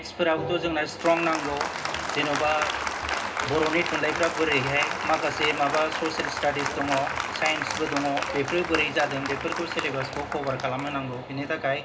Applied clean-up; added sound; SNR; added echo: none; Applause; 4 dB; reverberation time 0.2 s.